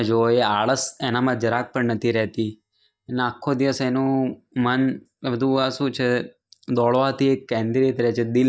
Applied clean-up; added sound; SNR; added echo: neural mask model DeepFilterNet 3.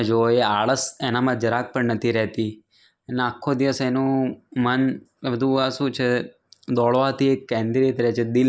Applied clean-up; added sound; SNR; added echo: neural mask model Resemble Enhance denoiser.